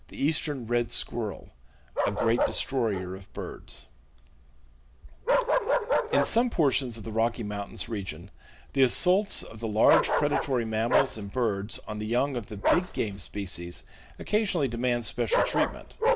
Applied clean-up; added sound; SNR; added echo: none; Bark; 3 dB; none.